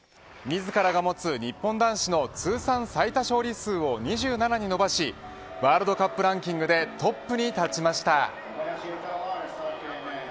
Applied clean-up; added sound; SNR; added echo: none; none; none; none.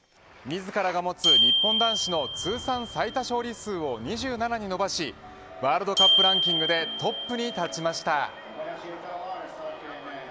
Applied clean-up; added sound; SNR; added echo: none; Glockenspiel; -1 dB; none.